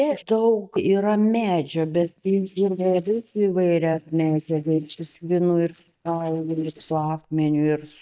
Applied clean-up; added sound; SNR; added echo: neural mask model DeepFilterNet 3.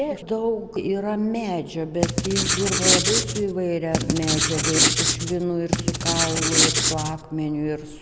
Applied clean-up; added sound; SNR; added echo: none; Writing; -4 dB; none.